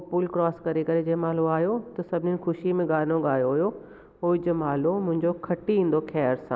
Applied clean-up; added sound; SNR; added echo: none; none; none; none.